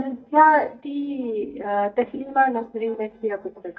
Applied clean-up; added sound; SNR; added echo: neural mask model DeepFilterNet 3.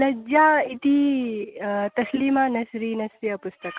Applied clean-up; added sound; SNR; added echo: none; none; none; none.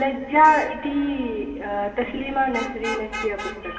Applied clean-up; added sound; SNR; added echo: none; Traffic noise, roadway noise / Vehicle horn, car horn, honking; 13 dB; reverberation time 2.4 s.